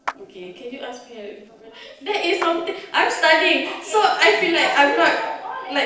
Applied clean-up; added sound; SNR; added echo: neural separator model SepFormer DNS4.